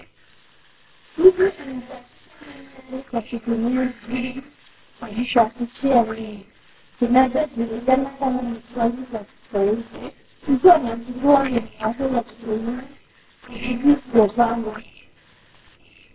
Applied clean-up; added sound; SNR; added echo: neural separator model SepFormer WHAMR!.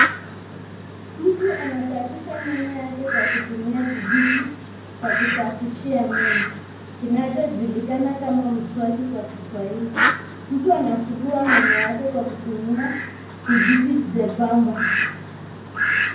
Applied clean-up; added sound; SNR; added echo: none; Fowl; 2 dB; reverberation time 0.9 s.